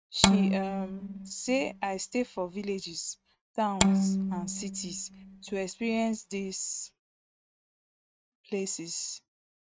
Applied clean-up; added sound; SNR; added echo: neural mask model RNNoise.